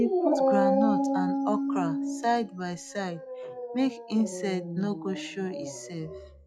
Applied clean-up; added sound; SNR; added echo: classical method log-MMSE.